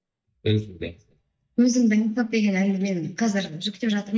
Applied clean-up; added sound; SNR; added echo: neural mask model DeepFilterNet 3.